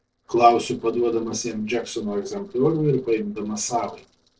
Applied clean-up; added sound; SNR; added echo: neural separator model SepFormer DNS4.